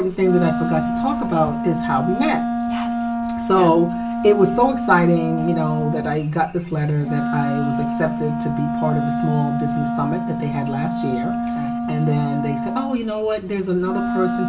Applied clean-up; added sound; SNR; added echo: none; Wind instrument, woodwind instrument; 2 dB; reverberation time 0.2 s.